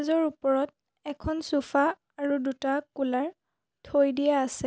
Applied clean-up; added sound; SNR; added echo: none; none; none; none.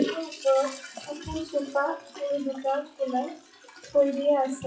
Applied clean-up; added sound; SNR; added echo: classical method WPE with log-MMSE.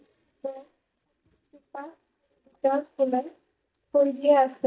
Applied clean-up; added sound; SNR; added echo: neural mask model DeepFilterNet 3.